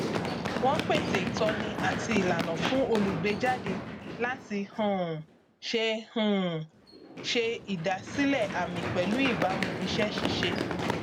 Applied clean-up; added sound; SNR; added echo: none; Run; 3 dB; none.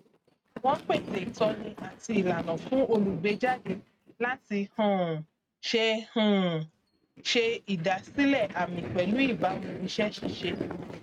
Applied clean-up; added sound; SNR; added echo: neural mask model RNNoise.